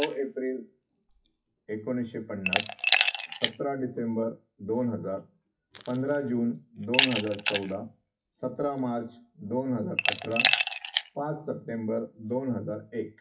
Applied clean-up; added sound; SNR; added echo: classical method WPE with log-MMSE.